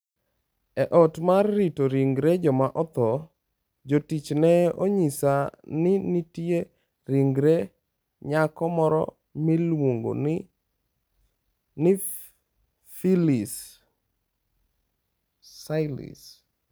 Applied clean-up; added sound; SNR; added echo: none; none; none; none.